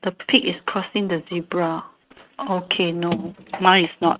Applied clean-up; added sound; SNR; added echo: neural mask model RNNoise.